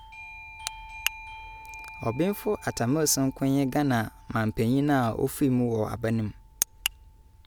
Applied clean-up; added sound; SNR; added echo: none; Doorbell; 20 dB; none.